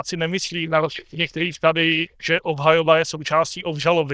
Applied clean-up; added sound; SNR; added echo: neural diffusion model UNIVERSE++.